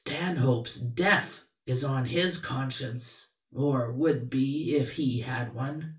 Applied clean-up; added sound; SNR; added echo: none; none; none; reverberation time 0.3 s.